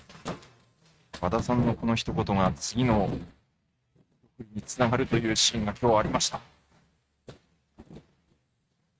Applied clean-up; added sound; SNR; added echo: neural mask model RNNoise.